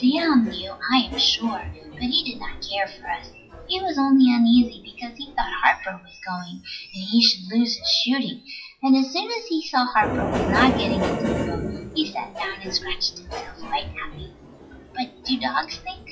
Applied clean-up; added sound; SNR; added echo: classical method WPE with log-MMSE.